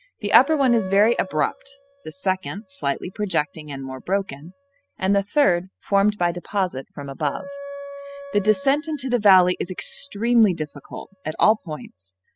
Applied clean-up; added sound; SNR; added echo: classical method spectral subtraction.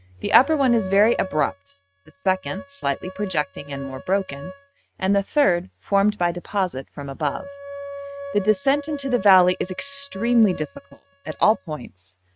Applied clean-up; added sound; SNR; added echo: neural mask model RNNoise.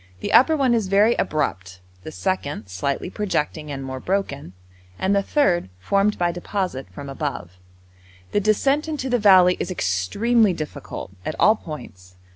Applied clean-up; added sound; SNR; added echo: none; none; none; none.